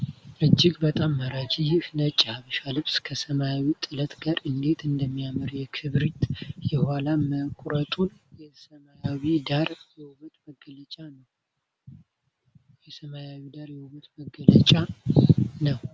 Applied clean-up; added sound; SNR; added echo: none; none; none; none.